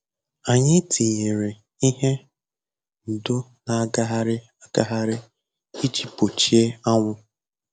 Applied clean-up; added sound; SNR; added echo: none; none; none; none.